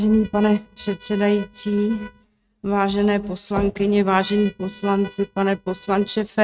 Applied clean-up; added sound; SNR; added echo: neural mask model RNNoise.